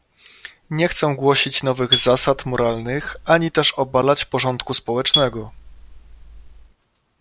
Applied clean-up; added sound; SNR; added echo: none; Marimba, xylophone; 6 dB; none.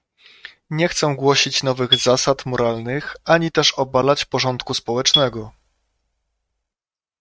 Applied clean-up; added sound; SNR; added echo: neural mask model RNNoise.